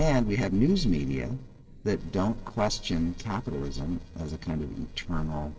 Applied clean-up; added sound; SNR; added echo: neural separator model SepFormer DNS4.